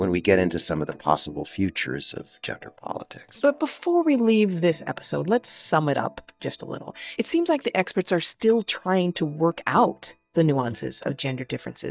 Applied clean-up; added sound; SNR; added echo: neural mask model DeepFilterNet 3.